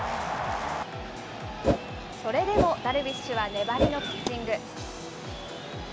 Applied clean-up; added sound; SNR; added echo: none; Whoosh, swoosh, swish; -2 dB; none.